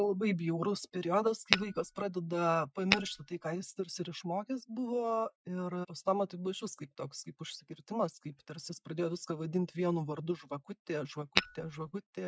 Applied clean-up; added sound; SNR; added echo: classical method Wiener filter.